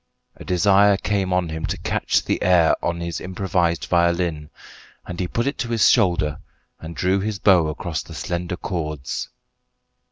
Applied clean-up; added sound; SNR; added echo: none; Bass drum; 13 dB; none.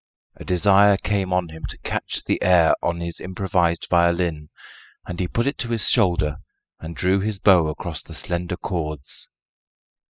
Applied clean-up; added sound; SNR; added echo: classical method spectral subtraction.